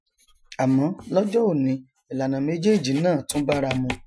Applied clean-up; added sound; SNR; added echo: classical method Wiener filter.